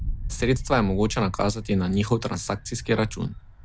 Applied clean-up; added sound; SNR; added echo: none; Wind; 9 dB; none.